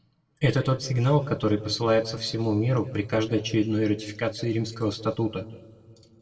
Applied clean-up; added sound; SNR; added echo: none; none; none; reverberation time 1.3 s.